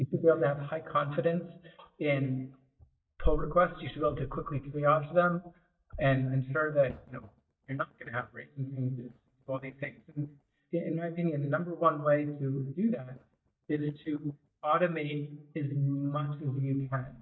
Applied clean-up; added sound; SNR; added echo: neural mask model DeepFilterNet 3.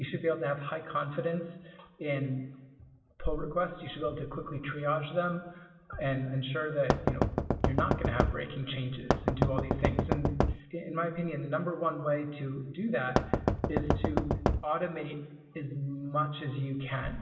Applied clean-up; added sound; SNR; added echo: none; Knock; -4 dB; reverberation time 1.1 s.